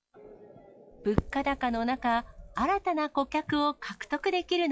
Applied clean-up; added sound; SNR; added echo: classical method log-MMSE.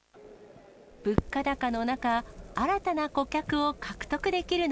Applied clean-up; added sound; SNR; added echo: none; Crackle; 11 dB; none.